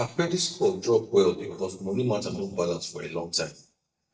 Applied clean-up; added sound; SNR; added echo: neural mask model DeepFilterNet 3.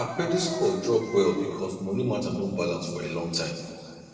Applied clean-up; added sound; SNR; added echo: none; Chicken, rooster; 16 dB; reverberation time 2.2 s.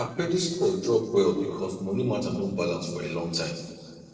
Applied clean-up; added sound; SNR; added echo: neural separator model SepFormer DNS4.